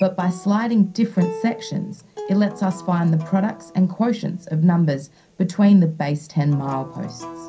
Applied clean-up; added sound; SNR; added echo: none; Acoustic guitar; 17 dB; reverberation time 0.3 s.